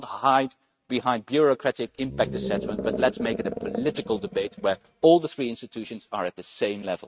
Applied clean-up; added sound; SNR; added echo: neural mask model RNNoise.